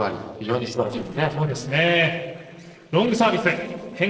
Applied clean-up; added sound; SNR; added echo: neural separator model SepFormer DNS4.